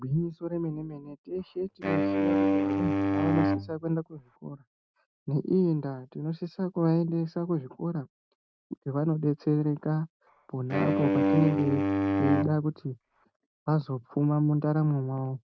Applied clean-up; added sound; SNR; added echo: neural mask model RNNoise.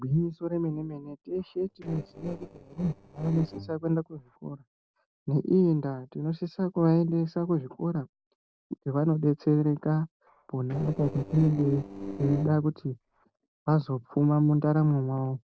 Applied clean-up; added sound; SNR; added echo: neural separator model SepFormer DNS4.